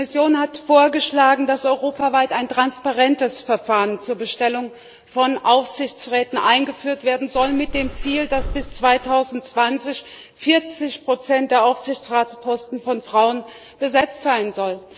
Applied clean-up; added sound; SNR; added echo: neural separator model SepFormer DNS4.